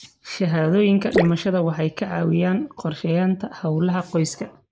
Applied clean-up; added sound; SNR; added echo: neural mask model Resemble Enhance denoiser.